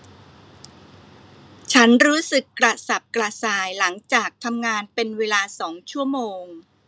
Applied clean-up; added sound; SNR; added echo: none; none; none; none.